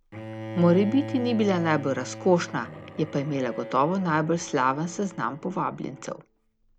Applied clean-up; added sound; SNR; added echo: none; Bowed string instrument; 13 dB; none.